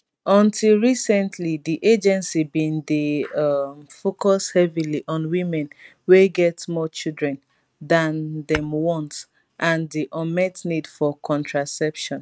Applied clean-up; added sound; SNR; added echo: neural mask model RNNoise.